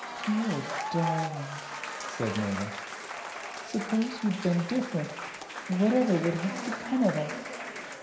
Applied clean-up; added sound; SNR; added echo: none; Applause / Crowd / Cheering; 7 dB; reverberation time 0.9 s.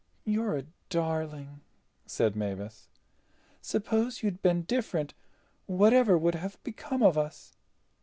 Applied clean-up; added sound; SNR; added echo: none; none; none; none.